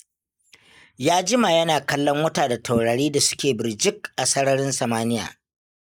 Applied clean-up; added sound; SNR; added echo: neural mask model Resemble Enhance denoiser.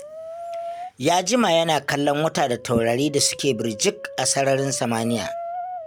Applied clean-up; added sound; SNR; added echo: none; Brass instrument; 13 dB; none.